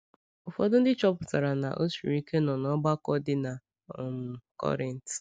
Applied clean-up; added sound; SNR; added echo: none; none; none; none.